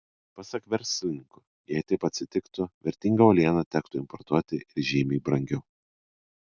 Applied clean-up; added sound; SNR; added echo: none; none; none; none.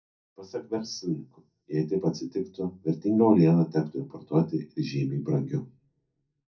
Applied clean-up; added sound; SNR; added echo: none; none; none; reverberation time 0.3 s.